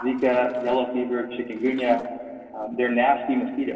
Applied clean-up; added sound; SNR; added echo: neural separator model SepFormer DNS4.